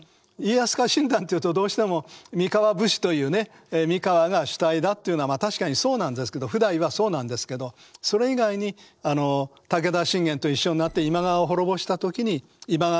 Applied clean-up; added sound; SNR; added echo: neural separator model SepFormer DNS4.